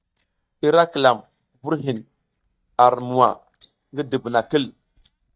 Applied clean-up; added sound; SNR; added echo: neural mask model DeepFilterNet 3.